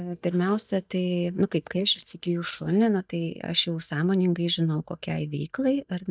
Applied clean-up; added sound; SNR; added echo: neural mask model DeepFilterNet 3.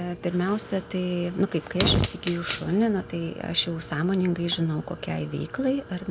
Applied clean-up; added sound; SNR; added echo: none; Fire; 8 dB; none.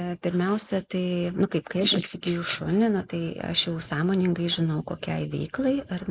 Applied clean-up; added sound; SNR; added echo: neural mask model Resemble Enhance denoiser.